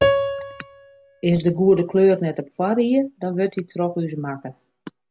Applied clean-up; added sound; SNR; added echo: none; Piano; 5 dB; none.